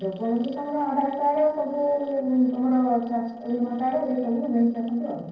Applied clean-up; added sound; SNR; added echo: neural separator model SepFormer DNS4.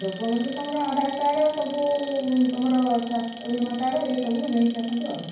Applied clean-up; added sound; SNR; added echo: none; Alarm; 16 dB; reverberation time 0.9 s.